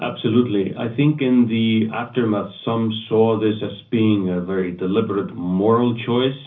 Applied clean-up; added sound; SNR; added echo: none; none; none; reverberation time 0.5 s.